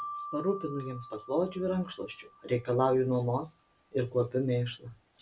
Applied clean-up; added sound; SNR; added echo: none; Marimba, xylophone; 16 dB; none.